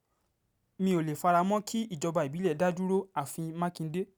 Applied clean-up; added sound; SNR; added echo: none; none; none; none.